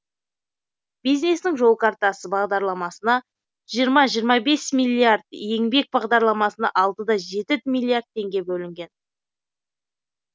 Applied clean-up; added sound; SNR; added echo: none; none; none; none.